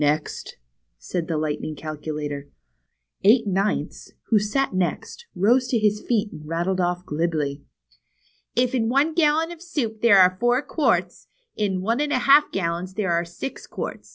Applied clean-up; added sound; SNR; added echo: none; none; none; none.